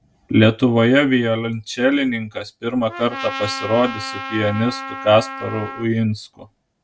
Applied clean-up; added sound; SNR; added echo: none; Trumpet; 11 dB; none.